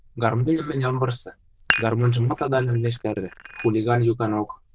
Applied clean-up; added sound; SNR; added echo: neural diffusion model UNIVERSE++.